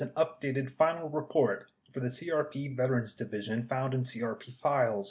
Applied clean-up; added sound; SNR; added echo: none; none; none; none.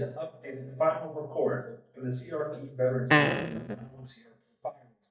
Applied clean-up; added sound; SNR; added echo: neural mask model DeepFilterNet 3.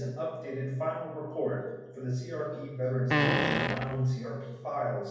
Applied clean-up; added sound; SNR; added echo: none; Fart; -4 dB; reverberation time 1.1 s.